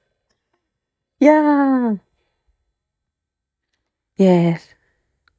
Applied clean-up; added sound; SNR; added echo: neural mask model DeepFilterNet 3.